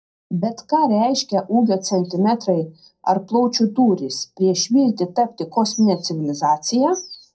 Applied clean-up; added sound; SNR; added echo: neural separator model SepFormer DNS4.